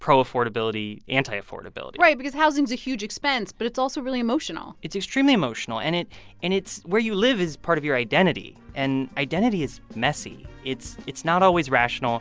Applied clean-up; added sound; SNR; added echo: none; none; none; none.